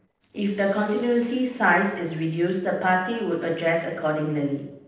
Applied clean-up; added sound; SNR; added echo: neural separator model SepFormer DNS4.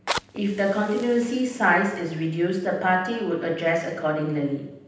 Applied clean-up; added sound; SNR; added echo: none; Fire; 15 dB; reverberation time 0.9 s.